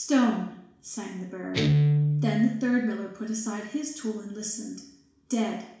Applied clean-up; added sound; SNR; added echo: none; Guitar; 1 dB; reverberation time 0.7 s.